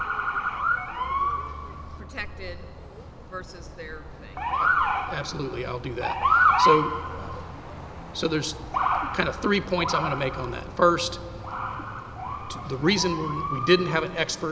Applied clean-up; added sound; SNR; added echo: none; Motor vehicle (road) / Siren; -1 dB; none.